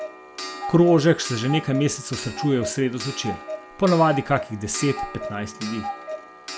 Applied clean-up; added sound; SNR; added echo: none; Clock; 11 dB; none.